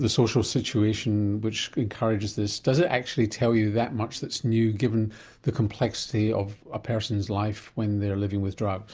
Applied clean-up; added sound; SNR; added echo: none; none; none; none.